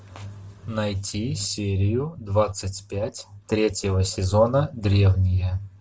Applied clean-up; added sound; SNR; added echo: none; none; none; none.